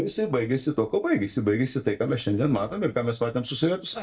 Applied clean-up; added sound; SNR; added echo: neural mask model DeepFilterNet 3.